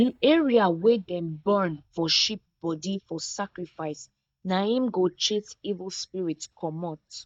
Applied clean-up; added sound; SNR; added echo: neural mask model DeepFilterNet 3.